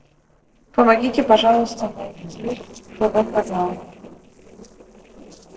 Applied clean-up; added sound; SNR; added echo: neural separator model SepFormer DNS4.